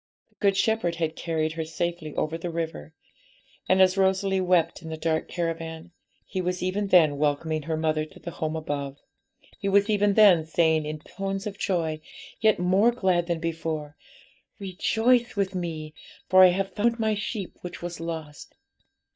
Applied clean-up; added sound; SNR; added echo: neural mask model DeepFilterNet 3.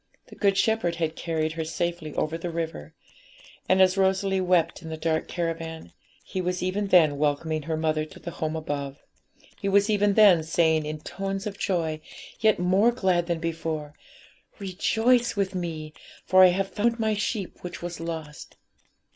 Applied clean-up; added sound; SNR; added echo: neural mask model Resemble Enhance denoiser.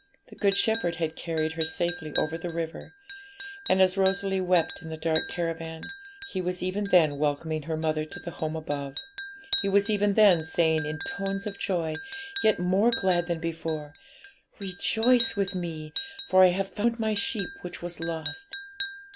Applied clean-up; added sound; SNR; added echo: none; Chink, clink; 2 dB; none.